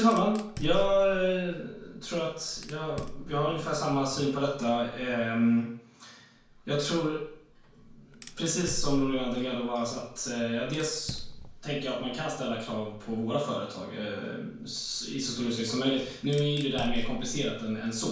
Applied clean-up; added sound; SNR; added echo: none; Fire; 10 dB; reverberation time 0.5 s.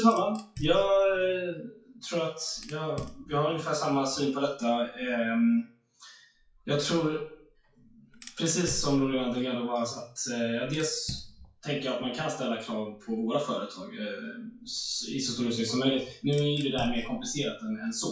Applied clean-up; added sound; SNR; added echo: classical method WPE with log-MMSE.